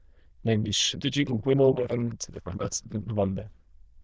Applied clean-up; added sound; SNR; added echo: neural diffusion model UNIVERSE++.